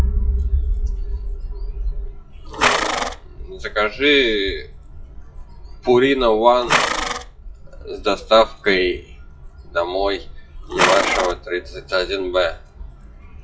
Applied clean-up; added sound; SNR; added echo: classical method WPE with log-MMSE.